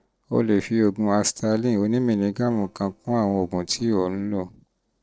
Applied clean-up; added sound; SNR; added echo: neural separator model SepFormer DNS4.